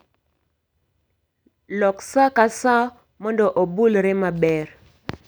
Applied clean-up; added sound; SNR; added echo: none; none; none; none.